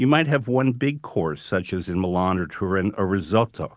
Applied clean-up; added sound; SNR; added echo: none; none; none; none.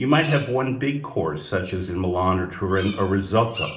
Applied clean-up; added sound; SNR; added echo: none; Bird vocalization, bird call, bird song; 17 dB; reverberation time 0.8 s.